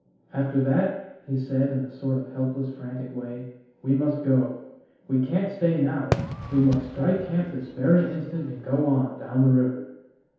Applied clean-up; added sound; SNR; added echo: none; Fireworks; 9 dB; reverberation time 0.8 s.